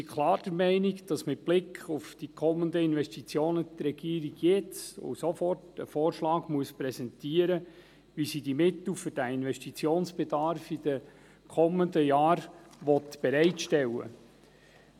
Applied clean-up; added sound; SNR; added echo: none; none; none; none.